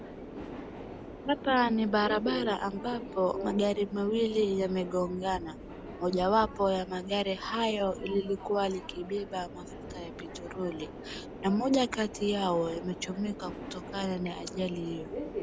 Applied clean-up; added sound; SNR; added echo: none; Subway, metro, underground; 10 dB; none.